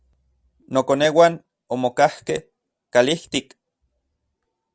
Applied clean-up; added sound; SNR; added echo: none; none; none; none.